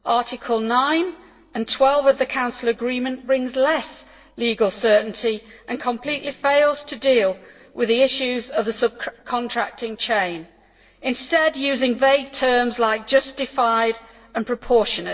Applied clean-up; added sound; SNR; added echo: neural separator model SepFormer DNS4.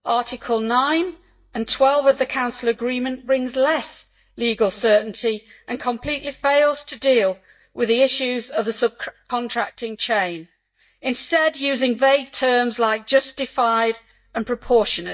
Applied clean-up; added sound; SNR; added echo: neural mask model DeepFilterNet 3.